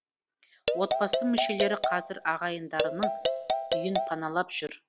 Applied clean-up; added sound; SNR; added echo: none; Marimba, xylophone; 0 dB; none.